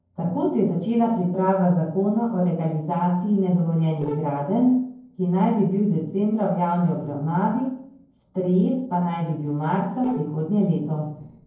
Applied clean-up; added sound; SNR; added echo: neural separator model SepFormer DNS4.